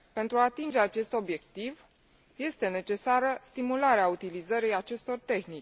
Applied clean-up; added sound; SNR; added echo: none; none; none; none.